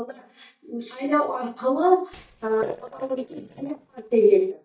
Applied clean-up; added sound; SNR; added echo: neural mask model DeepFilterNet 3.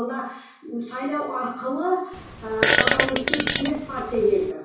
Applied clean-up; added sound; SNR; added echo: none; Fart; -2 dB; reverberation time 0.6 s.